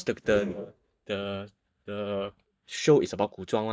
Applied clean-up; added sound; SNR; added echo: neural mask model DeepFilterNet 3.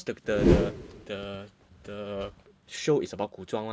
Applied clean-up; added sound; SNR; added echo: none; Whoosh, swoosh, swish; -5 dB; none.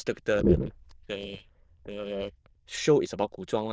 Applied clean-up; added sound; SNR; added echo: neural diffusion model UNIVERSE++.